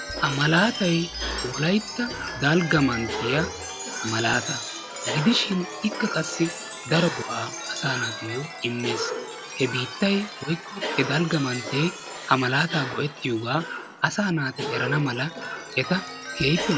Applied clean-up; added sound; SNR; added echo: none; Cough + Chime; 7 dB; none.